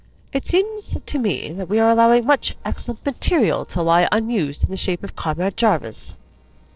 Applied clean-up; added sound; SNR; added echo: neural separator model SepFormer DNS4.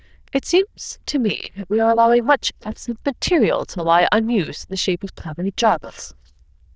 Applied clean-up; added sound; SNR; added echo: neural diffusion model UNIVERSE++.